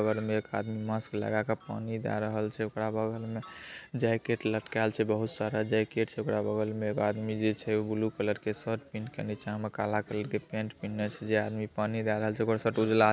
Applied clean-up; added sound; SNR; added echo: none; none; none; none.